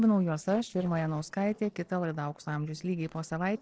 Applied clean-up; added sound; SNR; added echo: neural separator model SepFormer DNS4.